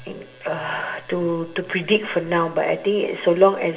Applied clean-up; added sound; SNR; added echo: none; none; none; reverberation time 0.7 s.